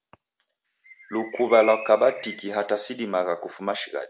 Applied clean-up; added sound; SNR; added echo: none; Bird; 14 dB; none.